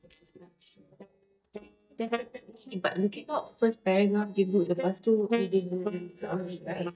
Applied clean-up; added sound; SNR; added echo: neural mask model DeepFilterNet 3.